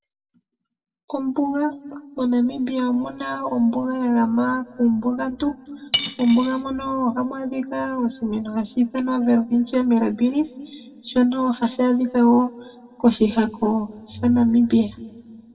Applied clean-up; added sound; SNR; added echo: none; Cutlery, silverware / Dishes, pots, and pans; 6 dB; reverberation time 1.5 s.